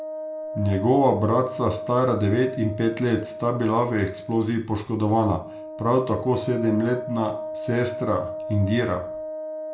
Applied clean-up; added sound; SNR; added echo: none; Wind instrument, woodwind instrument; 10 dB; reverberation time 0.3 s.